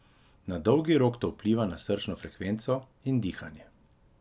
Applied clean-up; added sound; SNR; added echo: none; none; none; none.